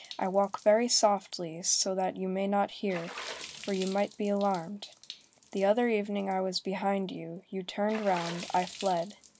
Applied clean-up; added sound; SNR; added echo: none; Water / Splash, splatter; 17 dB; none.